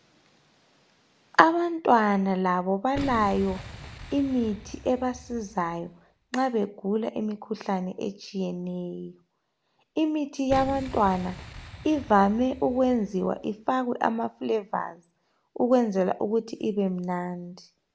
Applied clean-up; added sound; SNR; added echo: none; Boom; 18 dB; none.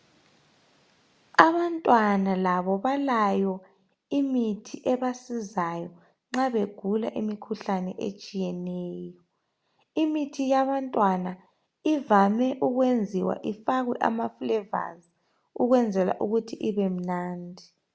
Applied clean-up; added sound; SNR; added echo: none; none; none; none.